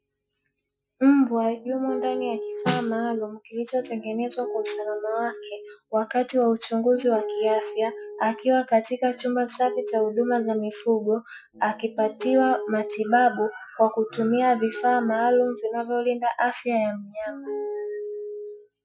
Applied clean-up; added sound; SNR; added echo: classical method Wiener filter.